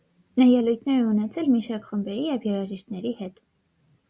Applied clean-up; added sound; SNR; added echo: none; none; none; none.